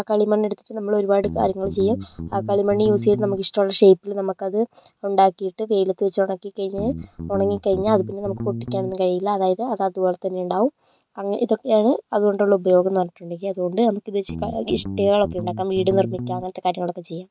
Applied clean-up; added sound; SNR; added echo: none; Guitar; 9 dB; none.